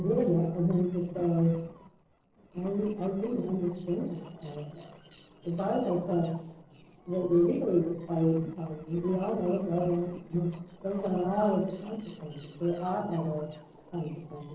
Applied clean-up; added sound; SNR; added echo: neural separator model SepFormer DNS4.